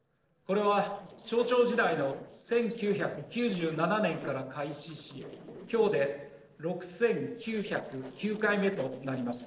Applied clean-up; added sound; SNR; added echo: neural separator model SepFormer DNS4.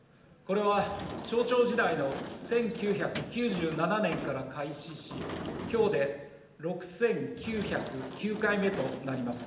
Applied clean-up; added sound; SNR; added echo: none; Sliding door / Slam; 11 dB; reverberation time 0.8 s.